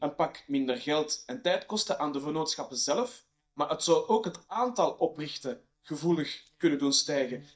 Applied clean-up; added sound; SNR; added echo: neural mask model DeepFilterNet 3.